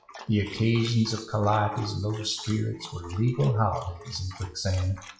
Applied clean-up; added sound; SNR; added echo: classical method WPE with log-MMSE.